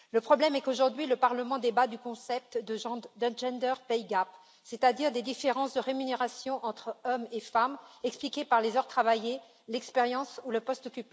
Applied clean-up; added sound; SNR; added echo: none; none; none; none.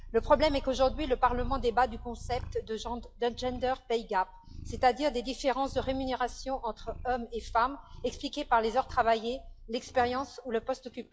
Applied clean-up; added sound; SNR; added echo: classical method log-MMSE.